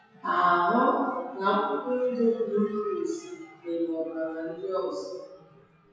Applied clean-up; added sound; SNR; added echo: classical method WPE with log-MMSE.